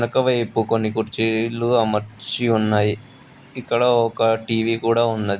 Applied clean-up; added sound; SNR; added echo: none; none; none; none.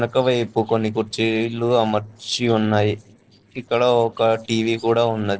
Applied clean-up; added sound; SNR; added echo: neural separator model SepFormer DNS4.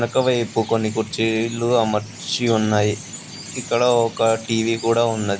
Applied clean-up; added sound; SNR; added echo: none; Chirp, tweet; 16 dB; none.